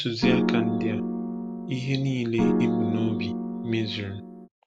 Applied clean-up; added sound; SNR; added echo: none; Piano; -3 dB; none.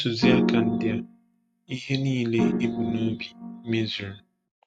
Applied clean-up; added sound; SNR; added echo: neural mask model RNNoise.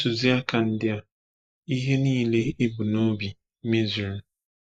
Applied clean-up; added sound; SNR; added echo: neural mask model Resemble Enhance denoiser.